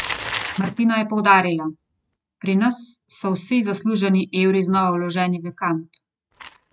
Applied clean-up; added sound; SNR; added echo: neural mask model RNNoise.